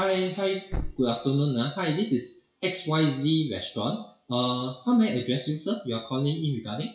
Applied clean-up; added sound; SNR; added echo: classical method WPE with log-MMSE.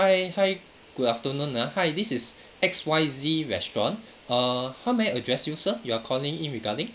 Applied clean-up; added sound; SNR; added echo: none; none; none; none.